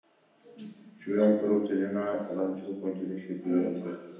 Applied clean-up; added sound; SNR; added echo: none; none; none; reverberation time 0.9 s.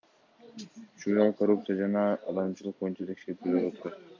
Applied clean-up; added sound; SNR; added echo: none; none; none; none.